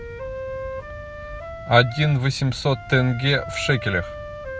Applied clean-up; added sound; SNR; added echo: none; Wind instrument, woodwind instrument; 12 dB; none.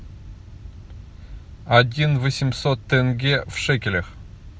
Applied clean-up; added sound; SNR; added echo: none; none; none; none.